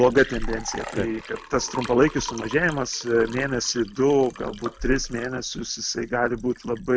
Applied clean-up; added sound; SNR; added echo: none; Liquid; 13 dB; none.